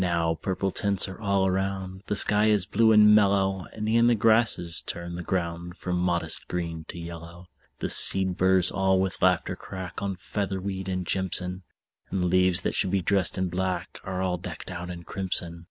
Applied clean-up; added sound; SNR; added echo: none; none; none; none.